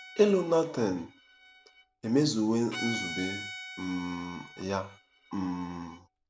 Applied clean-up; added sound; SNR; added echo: none; Bowed string instrument; 13 dB; none.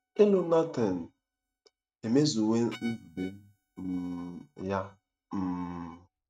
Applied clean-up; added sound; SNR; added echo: neural mask model RNNoise.